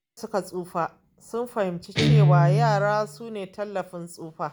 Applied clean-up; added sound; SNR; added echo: none; Guitar; -2 dB; none.